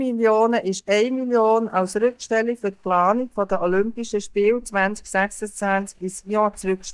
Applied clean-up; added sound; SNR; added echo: neural mask model DeepFilterNet 3.